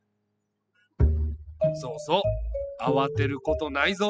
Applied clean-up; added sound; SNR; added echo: classical method spectral subtraction.